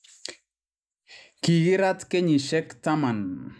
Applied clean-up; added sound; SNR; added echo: neural mask model Resemble Enhance denoiser.